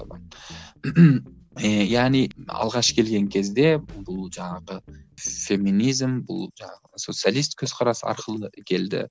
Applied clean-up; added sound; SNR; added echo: none; none; none; none.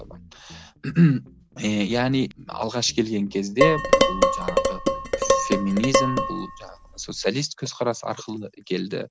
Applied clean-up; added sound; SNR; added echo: none; Dishes, pots, and pans; -3 dB; none.